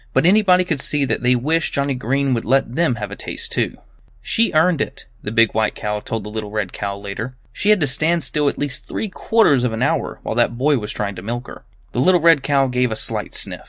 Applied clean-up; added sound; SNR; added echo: none; none; none; none.